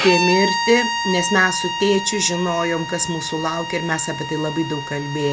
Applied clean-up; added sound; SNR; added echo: none; Bowed string instrument; 4 dB; none.